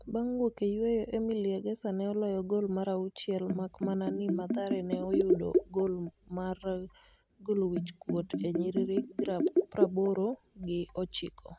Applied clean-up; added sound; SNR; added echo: none; Bathtub (filling or washing); 1 dB; none.